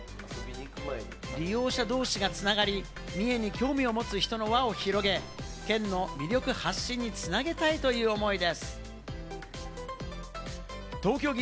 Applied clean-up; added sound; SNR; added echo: none; none; none; none.